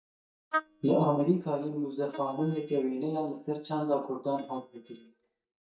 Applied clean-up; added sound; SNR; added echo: neural mask model DeepFilterNet 3.